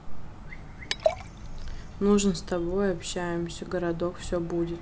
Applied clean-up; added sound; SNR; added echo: none; Liquid; 7 dB; none.